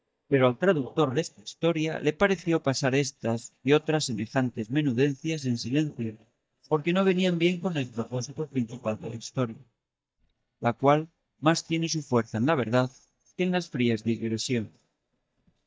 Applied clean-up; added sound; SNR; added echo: neural mask model DeepFilterNet 3.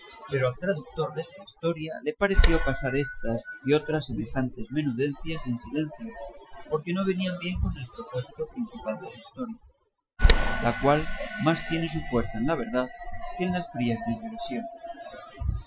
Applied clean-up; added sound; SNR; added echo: classical method Wiener filter.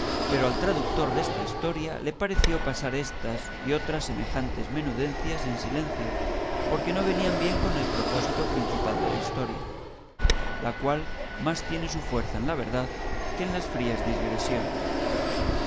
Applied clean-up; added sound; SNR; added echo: none; Fixed-wing aircraft, airplane; -3 dB; none.